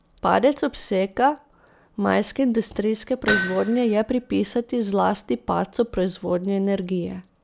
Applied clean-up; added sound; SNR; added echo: none; Chime + Hammer; 13 dB; none.